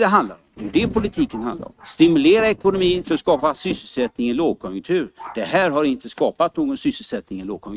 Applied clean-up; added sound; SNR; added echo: neural mask model RNNoise.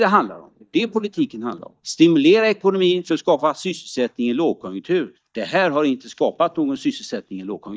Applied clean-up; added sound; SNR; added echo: neural mask model DeepFilterNet 3.